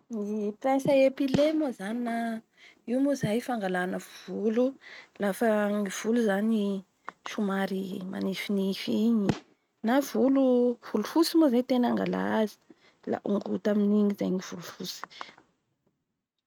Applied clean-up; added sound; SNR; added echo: neural mask model RNNoise.